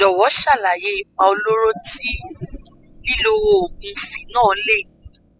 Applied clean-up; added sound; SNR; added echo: classical method spectral subtraction.